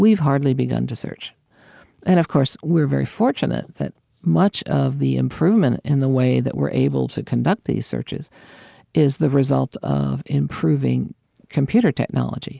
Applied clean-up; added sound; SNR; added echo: none; none; none; none.